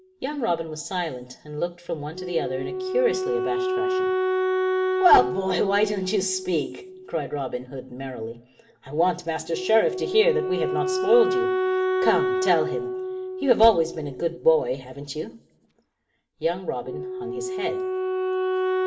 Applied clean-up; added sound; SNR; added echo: none; Wind instrument, woodwind instrument; 2 dB; reverberation time 0.5 s.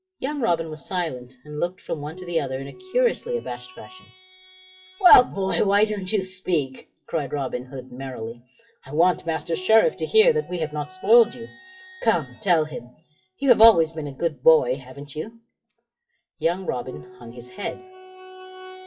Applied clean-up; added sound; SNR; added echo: classical method WPE with log-MMSE.